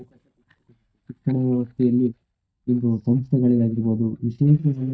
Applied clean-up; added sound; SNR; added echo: neural mask model DeepFilterNet 3.